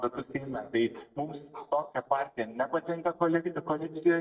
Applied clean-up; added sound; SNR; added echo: neural mask model DeepFilterNet 3.